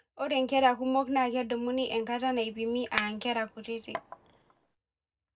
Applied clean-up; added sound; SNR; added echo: none; Chink, clink; 12 dB; reverberation time 0.3 s.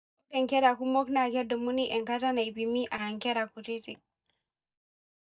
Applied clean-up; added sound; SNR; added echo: neural mask model DeepFilterNet 3.